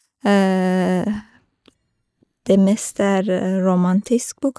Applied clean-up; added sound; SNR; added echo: neural mask model DeepFilterNet 3.